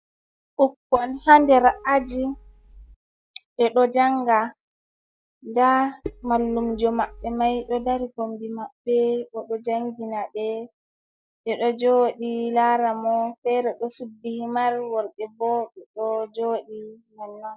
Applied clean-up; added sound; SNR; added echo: neural mask model DeepFilterNet 3.